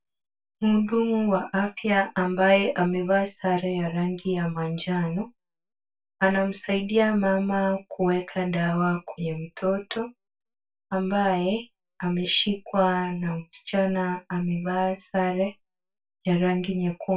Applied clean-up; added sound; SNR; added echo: none; none; none; reverberation time 0.1 s.